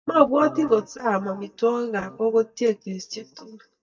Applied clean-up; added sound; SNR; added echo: neural mask model DeepFilterNet 3.